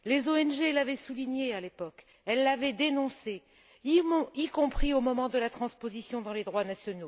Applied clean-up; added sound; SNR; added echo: none; none; none; none.